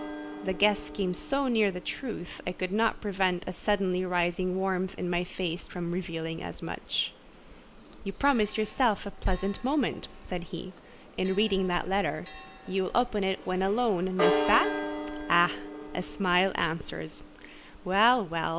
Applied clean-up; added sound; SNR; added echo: none; Church bell; 10 dB; none.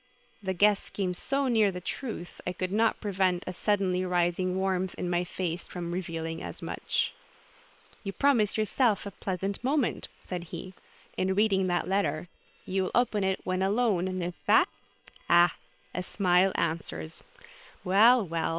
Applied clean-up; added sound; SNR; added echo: neural separator model SepFormer WHAM!.